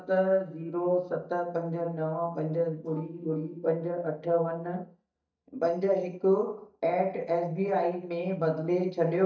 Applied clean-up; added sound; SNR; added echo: neural mask model DeepFilterNet 3.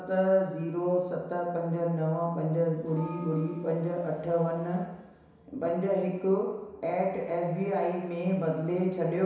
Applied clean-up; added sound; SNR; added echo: none; Bell; 18 dB; reverberation time 1.0 s.